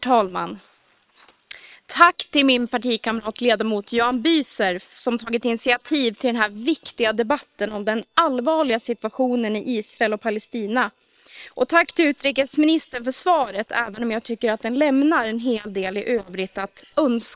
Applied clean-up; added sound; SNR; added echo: neural separator model SepFormer WHAM!.